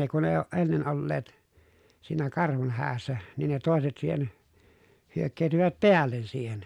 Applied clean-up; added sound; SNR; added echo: none; none; none; none.